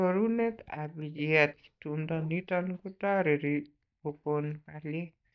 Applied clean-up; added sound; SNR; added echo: neural mask model DeepFilterNet 3.